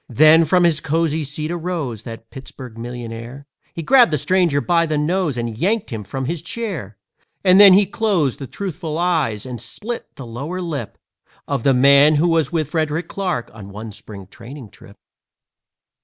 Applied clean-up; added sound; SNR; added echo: none; none; none; none.